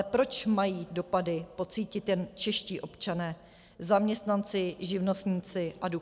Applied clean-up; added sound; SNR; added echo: none; none; none; none.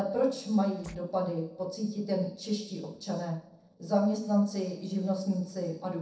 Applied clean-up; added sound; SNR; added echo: neural separator model SepFormer DNS4.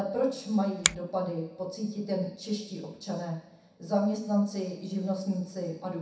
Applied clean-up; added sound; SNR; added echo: none; Finger snapping; 3 dB; reverberation time 0.7 s.